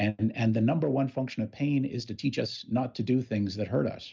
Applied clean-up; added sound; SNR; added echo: none; none; none; none.